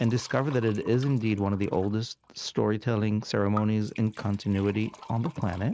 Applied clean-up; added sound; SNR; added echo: neural mask model RNNoise.